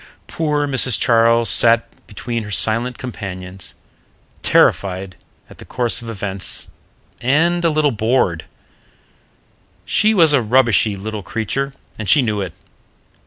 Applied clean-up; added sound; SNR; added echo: none; none; none; none.